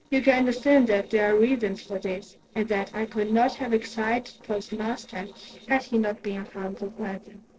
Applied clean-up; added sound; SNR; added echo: neural separator model SepFormer DNS4.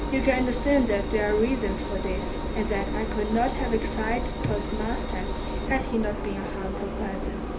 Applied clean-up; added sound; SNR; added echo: none; Engine; 1 dB; reverberation time 0.3 s.